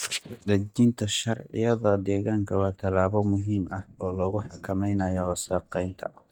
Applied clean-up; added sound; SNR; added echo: neural mask model DeepFilterNet 3.